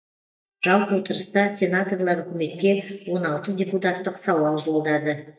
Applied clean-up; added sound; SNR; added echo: neural mask model DeepFilterNet 3.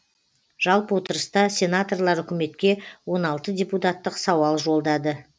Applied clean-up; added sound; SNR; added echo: none; none; none; none.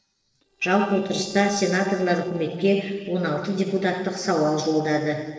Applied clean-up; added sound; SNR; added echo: neural separator model SepFormer DNS4.